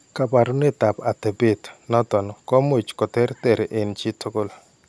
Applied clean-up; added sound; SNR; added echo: none; none; none; none.